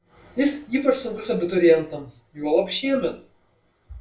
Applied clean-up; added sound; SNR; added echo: none; none; none; reverberation time 0.3 s.